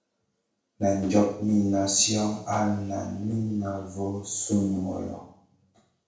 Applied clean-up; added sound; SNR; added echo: none; none; none; reverberation time 0.6 s.